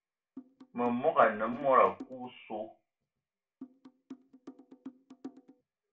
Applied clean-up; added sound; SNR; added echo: none; Drum; 17 dB; reverberation time 0.2 s.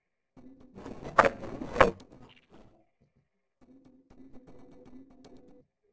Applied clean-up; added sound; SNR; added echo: neural separator model SepFormer DNS4.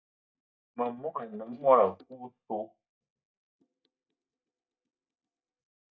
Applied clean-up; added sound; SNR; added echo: neural mask model DeepFilterNet 3.